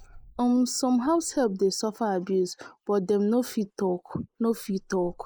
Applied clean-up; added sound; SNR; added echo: neural mask model Resemble Enhance denoiser.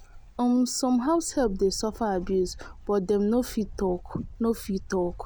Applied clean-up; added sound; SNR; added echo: none; Wind / Bird; 15 dB; none.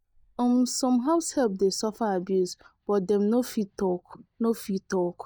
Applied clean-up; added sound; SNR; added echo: neural mask model DeepFilterNet 3.